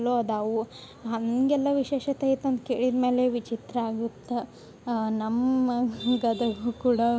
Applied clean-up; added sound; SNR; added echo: none; none; none; none.